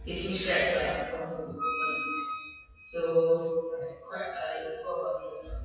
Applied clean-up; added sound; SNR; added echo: classical method WPE with log-MMSE.